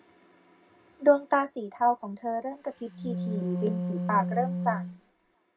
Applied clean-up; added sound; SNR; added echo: none; Wind instrument, woodwind instrument; 3 dB; reverberation time 0.2 s.